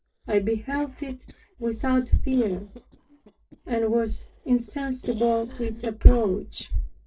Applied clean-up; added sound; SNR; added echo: neural separator model SepFormer DNS4.